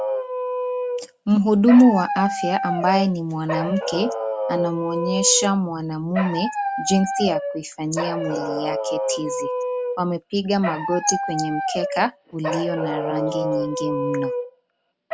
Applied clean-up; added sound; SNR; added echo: none; Dog; 4 dB; none.